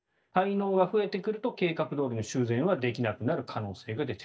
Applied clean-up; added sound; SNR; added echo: neural mask model DeepFilterNet 3.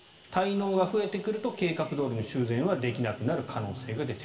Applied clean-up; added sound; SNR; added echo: none; Insect; 19 dB; reverberation time 2.8 s.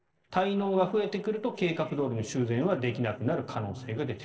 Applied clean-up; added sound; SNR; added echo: neural separator model SepFormer DNS4.